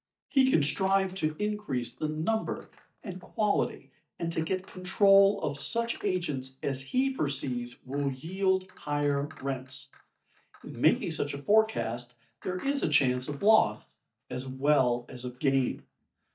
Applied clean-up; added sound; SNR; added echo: neural mask model DeepFilterNet 3.